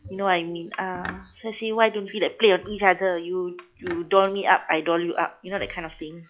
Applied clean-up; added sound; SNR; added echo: classical method log-MMSE.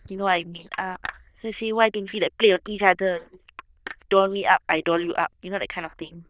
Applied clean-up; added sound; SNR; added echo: neural diffusion model UNIVERSE++.